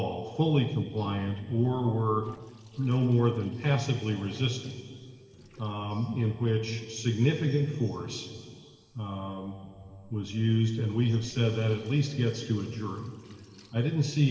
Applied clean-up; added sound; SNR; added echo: neural separator model SepFormer DNS4.